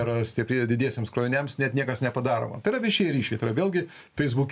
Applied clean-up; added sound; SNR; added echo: none; none; none; none.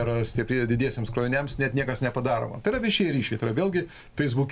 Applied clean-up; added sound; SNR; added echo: none; Gurgling / Engine; 15 dB; none.